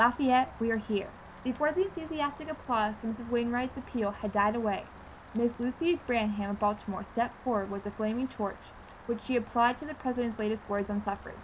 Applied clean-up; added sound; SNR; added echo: none; Rain; 17 dB; none.